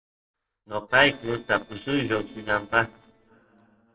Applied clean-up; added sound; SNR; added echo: neural separator model SepFormer DNS4.